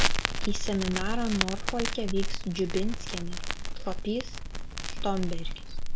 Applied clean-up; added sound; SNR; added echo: none; Crackle; -4 dB; none.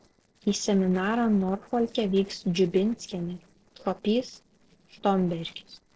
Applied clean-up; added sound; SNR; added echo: neural separator model SepFormer DNS4.